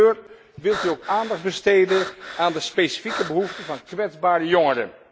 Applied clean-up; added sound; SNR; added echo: none; Breathing; 12 dB; none.